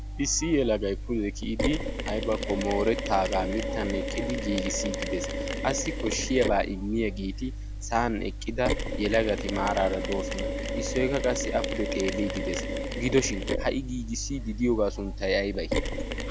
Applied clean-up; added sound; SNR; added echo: none; Mechanisms; 3 dB; none.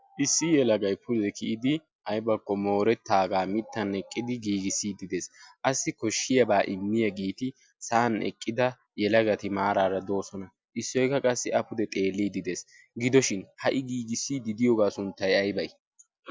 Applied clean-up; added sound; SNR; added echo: none; none; none; none.